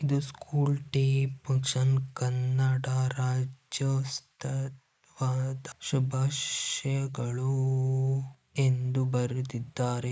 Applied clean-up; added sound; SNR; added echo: neural mask model Resemble Enhance denoiser.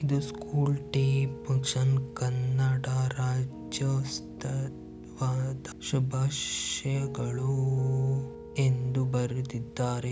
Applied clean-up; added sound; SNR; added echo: none; Piano; 14 dB; none.